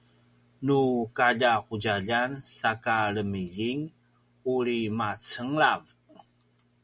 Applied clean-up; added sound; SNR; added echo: none; none; none; none.